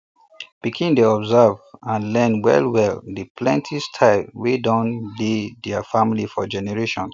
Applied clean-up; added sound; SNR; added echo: none; none; none; none.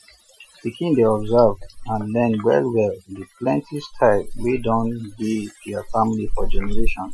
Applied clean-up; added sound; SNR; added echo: classical method Wiener filter.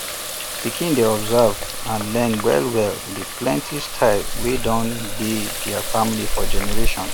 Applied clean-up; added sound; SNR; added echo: none; Water tap, faucet; 1 dB; none.